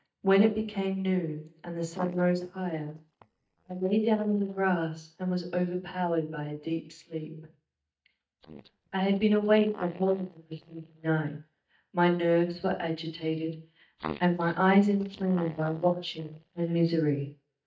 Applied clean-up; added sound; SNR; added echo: neural mask model DeepFilterNet 3.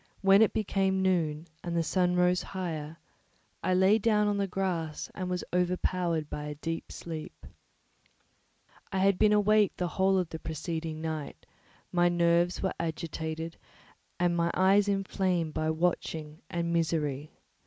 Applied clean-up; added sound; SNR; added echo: none; none; none; none.